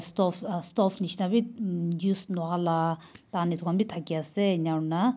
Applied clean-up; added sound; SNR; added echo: none; none; none; none.